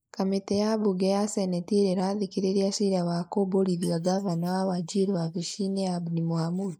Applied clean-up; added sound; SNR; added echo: neural mask model Resemble Enhance denoiser.